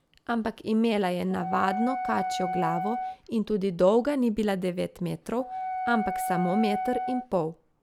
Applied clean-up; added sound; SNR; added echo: none; Wind instrument, woodwind instrument; 5 dB; none.